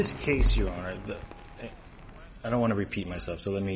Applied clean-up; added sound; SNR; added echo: none; Cheering / Fireworks; 16 dB; none.